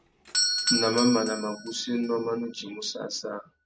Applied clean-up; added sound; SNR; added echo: none; Doorbell; 3 dB; none.